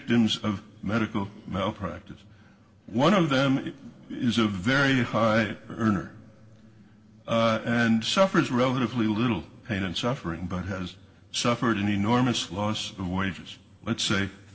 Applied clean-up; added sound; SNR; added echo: none; none; none; reverberation time 1.4 s.